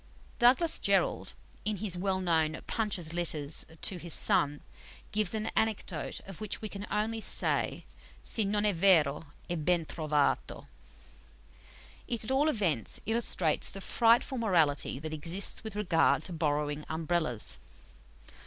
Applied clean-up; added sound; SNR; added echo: none; none; none; none.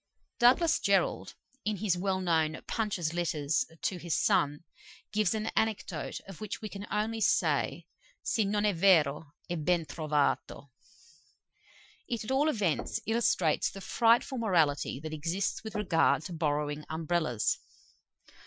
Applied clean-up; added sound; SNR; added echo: classical method Wiener filter.